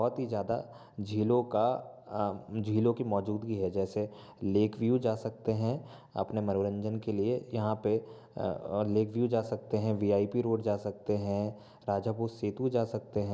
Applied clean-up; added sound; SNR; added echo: none; none; none; none.